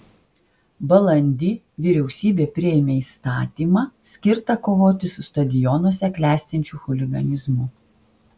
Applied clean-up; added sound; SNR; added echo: none; none; none; none.